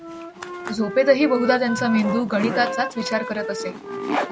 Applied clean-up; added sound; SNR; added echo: none; Wind instrument, woodwind instrument + Zipper (clothing); 7 dB; none.